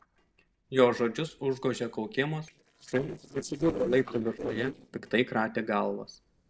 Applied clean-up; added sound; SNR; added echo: neural separator model SepFormer DNS4.